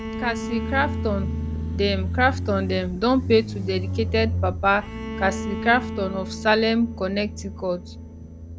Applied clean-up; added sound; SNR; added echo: none; Motorcycle + Bowed string instrument; 5 dB; none.